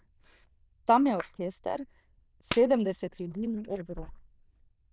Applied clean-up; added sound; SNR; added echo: neural diffusion model UNIVERSE++.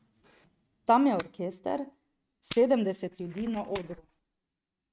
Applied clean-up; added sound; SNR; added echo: neural mask model RNNoise.